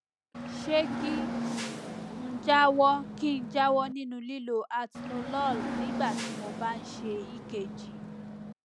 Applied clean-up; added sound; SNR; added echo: none; Hiss / Bus / Engine; 6 dB; none.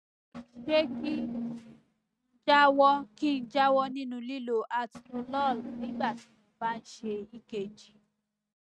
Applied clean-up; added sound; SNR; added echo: neural mask model RNNoise.